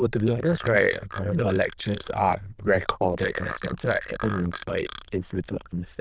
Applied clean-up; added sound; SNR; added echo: neural diffusion model UNIVERSE++.